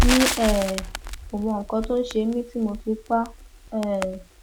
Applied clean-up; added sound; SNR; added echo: none; Crackle; 3 dB; none.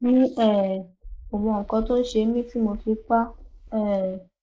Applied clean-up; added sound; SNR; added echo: neural mask model Resemble Enhance denoiser.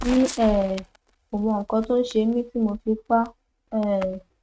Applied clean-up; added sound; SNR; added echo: neural mask model RNNoise.